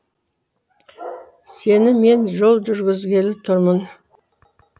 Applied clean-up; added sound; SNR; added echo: none; none; none; none.